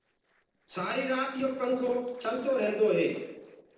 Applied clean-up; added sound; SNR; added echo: neural separator model SepFormer DNS4.